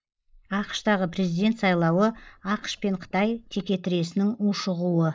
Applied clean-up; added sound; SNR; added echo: neural mask model Resemble Enhance denoiser.